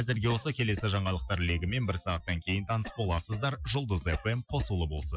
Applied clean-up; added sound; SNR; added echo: classical method Wiener filter.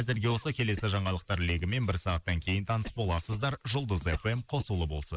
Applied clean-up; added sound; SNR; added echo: neural mask model Resemble Enhance denoiser.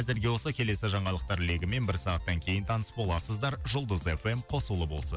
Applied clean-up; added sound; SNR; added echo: none; none; none; none.